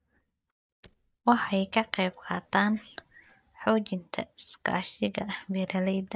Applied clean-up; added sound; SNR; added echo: neural mask model DeepFilterNet 3.